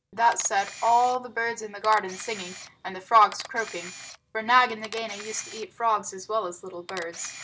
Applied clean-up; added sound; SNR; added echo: none; Camera; 17 dB; none.